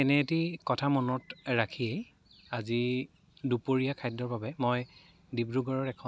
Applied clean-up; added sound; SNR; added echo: none; none; none; none.